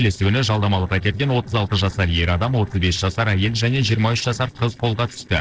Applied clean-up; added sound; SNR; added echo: neural separator model SepFormer DNS4.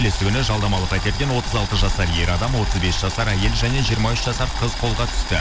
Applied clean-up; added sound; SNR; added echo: none; Boiling; 2 dB; none.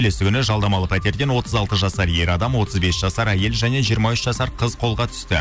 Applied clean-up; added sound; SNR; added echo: none; none; none; none.